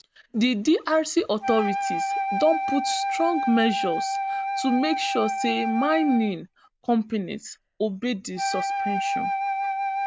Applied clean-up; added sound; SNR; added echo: none; Wind instrument, woodwind instrument; 3 dB; none.